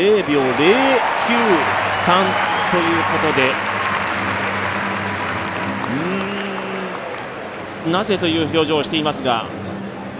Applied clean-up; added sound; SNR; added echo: none; none; none; none.